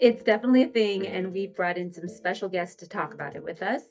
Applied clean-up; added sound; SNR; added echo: neural mask model DeepFilterNet 3.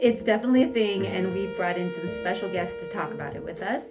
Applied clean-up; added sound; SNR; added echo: none; Wind instrument, woodwind instrument; 11 dB; reverberation time 0.3 s.